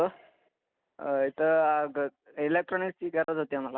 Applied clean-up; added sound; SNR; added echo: none; none; none; none.